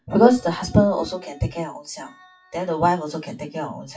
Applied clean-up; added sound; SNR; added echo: classical method WPE with log-MMSE.